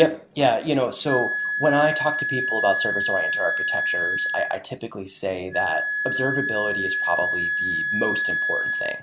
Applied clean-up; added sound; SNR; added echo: none; Wind instrument, woodwind instrument; 0 dB; none.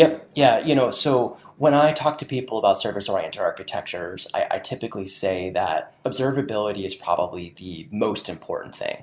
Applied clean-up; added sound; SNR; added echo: none; none; none; none.